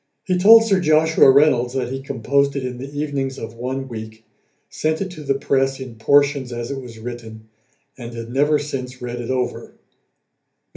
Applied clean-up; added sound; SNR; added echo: none; none; none; reverberation time 0.3 s.